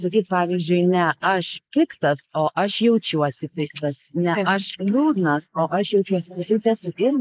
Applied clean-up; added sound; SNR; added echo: neural mask model Resemble Enhance denoiser.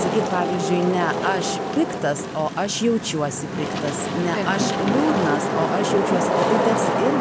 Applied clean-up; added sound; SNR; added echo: none; Wind / Rain; 0 dB; none.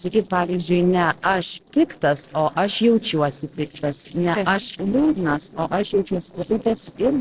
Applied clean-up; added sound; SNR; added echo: neural separator model SepFormer DNS4.